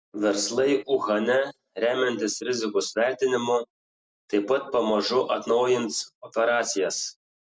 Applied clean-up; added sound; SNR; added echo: none; none; none; none.